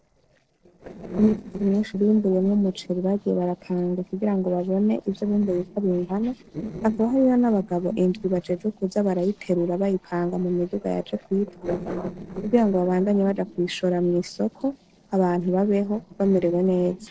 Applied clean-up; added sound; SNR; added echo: neural separator model SepFormer DNS4.